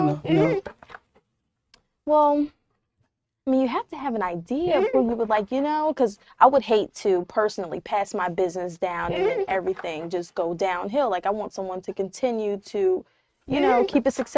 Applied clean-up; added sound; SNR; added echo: neural mask model RNNoise.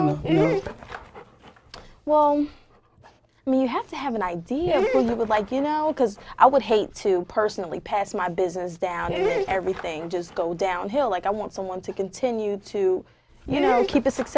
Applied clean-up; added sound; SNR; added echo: none; Dog; 8 dB; none.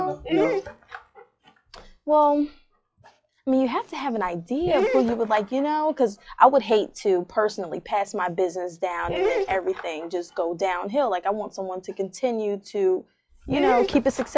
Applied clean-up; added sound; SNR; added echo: classical method log-MMSE.